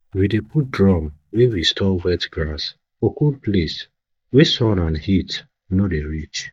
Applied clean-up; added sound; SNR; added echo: neural mask model DeepFilterNet 3.